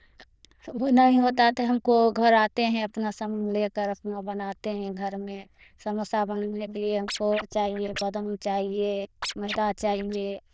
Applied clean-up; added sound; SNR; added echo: neural diffusion model UNIVERSE++.